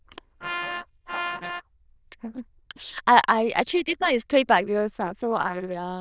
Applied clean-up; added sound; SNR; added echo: neural diffusion model UNIVERSE++.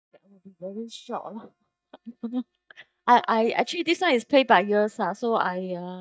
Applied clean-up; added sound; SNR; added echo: neural mask model DeepFilterNet 3.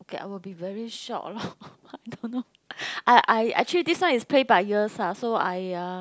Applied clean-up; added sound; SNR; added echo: none; none; none; none.